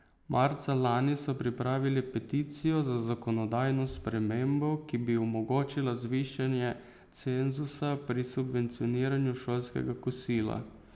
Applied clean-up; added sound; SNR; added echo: none; none; none; none.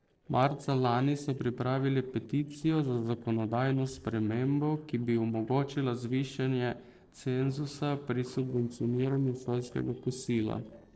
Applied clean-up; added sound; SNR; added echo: neural separator model SepFormer DNS4.